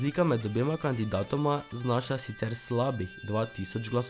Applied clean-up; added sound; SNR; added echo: none; Electric guitar; 19 dB; none.